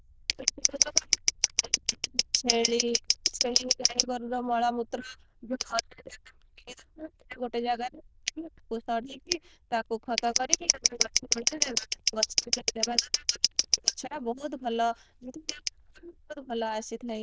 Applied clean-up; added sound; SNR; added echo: neural diffusion model UNIVERSE++.